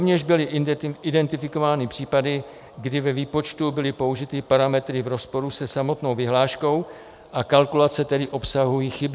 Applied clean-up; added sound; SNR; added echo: none; none; none; none.